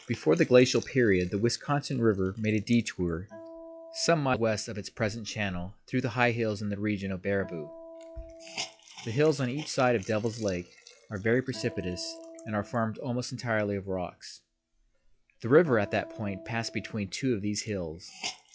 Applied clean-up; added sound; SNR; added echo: classical method log-MMSE.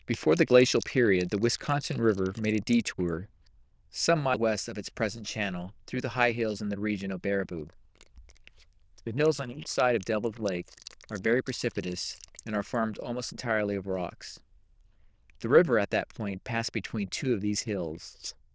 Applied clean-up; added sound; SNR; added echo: neural diffusion model UNIVERSE++.